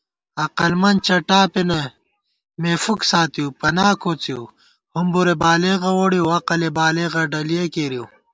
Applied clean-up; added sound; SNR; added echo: none; none; none; none.